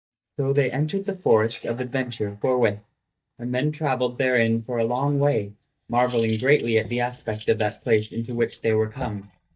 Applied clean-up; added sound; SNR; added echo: neural mask model DeepFilterNet 3.